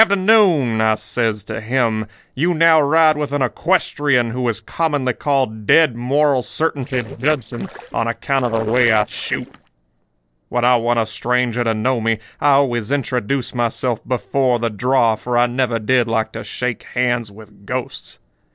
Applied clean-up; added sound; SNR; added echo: neural separator model SepFormer DNS4.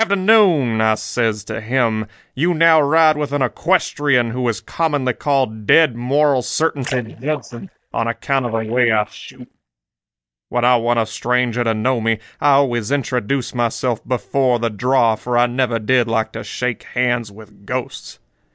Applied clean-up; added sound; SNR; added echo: neural mask model DeepFilterNet 3.